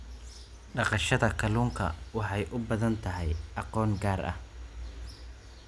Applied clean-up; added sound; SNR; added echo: none; Bird vocalization, bird call, bird song; 19 dB; none.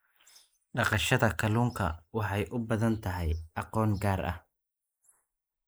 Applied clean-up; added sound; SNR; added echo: neural mask model Resemble Enhance denoiser.